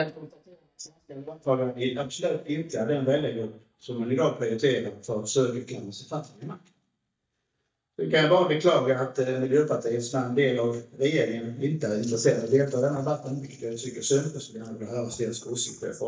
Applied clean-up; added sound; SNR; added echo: neural mask model DeepFilterNet 3.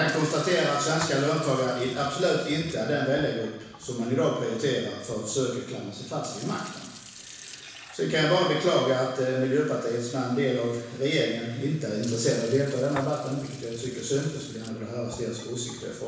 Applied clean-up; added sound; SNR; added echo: none; Fill (with liquid) / Sink (filling or washing); 19 dB; reverberation time 1.1 s.